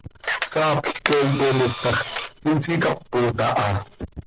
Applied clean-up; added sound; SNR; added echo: none; Camera; 8 dB; none.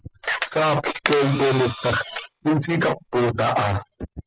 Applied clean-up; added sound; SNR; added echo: classical method spectral subtraction.